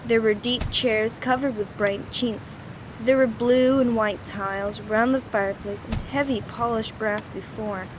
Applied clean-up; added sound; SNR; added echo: none; Stream + Thump, thud; 13 dB; none.